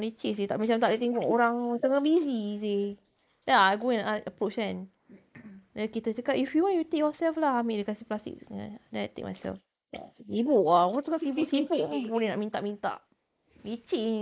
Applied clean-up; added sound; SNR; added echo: neural mask model Resemble Enhance denoiser.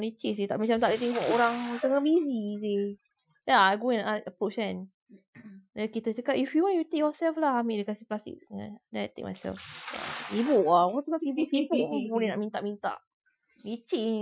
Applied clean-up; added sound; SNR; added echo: classical method Wiener filter.